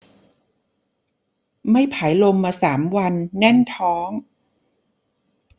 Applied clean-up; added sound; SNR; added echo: none; none; none; none.